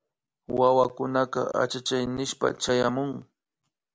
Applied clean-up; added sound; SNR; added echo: none; none; none; none.